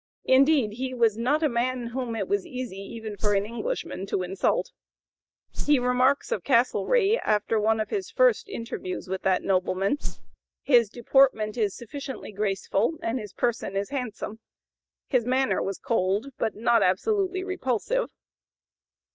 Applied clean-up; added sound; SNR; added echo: neural mask model DeepFilterNet 3.